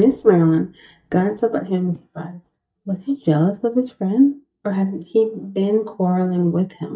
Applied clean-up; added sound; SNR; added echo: neural mask model DeepFilterNet 3.